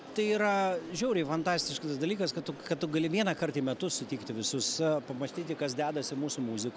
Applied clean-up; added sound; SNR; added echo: none; none; none; none.